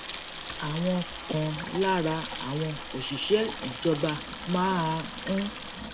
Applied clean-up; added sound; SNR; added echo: none; Sink (filling or washing) / Water tap, faucet; 4 dB; none.